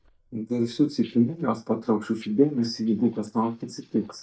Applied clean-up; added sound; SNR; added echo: neural mask model DeepFilterNet 3.